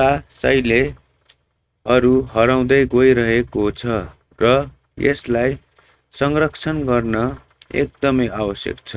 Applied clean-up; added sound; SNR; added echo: neural mask model RNNoise.